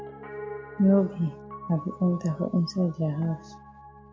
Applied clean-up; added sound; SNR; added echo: none; Piano; 14 dB; none.